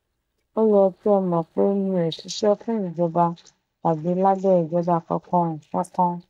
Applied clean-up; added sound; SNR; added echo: neural mask model DeepFilterNet 3.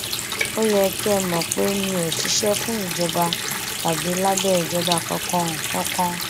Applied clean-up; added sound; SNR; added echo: none; Water tap, faucet; 3 dB; none.